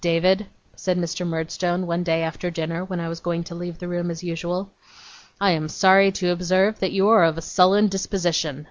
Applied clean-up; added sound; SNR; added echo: none; none; none; none.